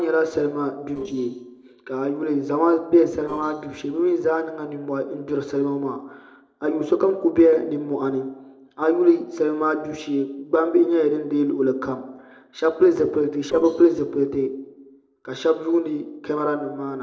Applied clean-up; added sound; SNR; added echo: neural separator model SepFormer DNS4.